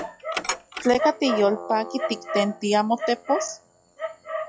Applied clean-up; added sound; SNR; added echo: classical method log-MMSE.